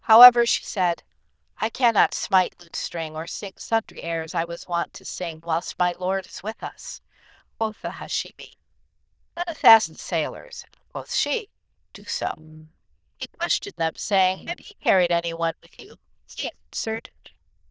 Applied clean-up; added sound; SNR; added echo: neural diffusion model UNIVERSE++.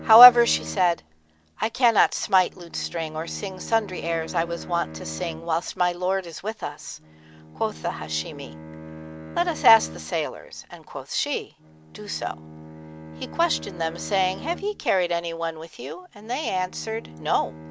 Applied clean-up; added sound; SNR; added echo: none; Bowed string instrument; 16 dB; none.